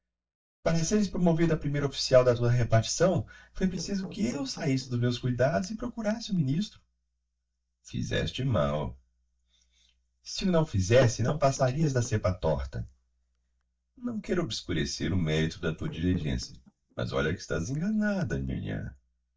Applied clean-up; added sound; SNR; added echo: neural mask model DeepFilterNet 3.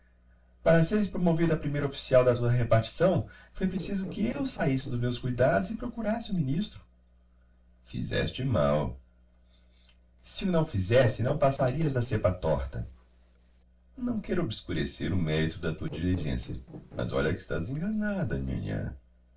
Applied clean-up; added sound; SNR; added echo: neural separator model SepFormer DNS4.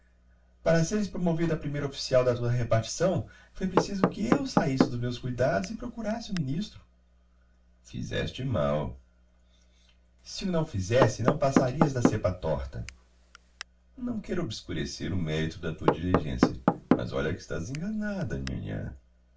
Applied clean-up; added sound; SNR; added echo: none; Knock / Wood; 0 dB; reverberation time 0.2 s.